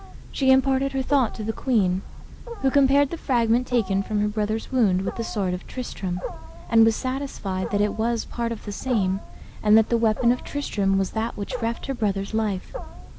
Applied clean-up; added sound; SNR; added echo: none; Wild animals; 11 dB; none.